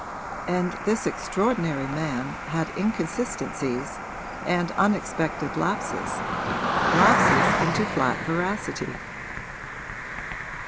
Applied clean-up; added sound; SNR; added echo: none; Cricket; 1 dB; none.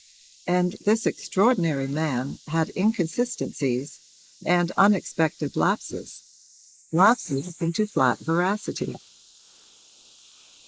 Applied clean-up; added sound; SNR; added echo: neural mask model Resemble Enhance denoiser.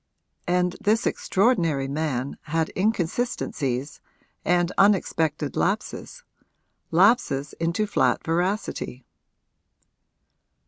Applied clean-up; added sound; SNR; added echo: none; none; none; none.